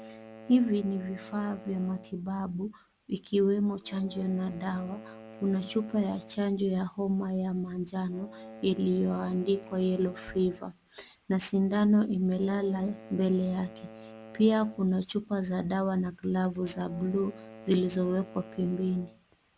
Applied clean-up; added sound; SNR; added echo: none; Wind instrument, woodwind instrument; 19 dB; none.